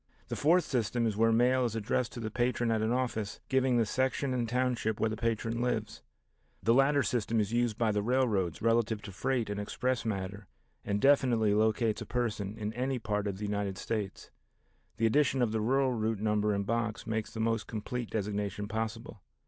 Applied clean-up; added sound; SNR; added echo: none; none; none; none.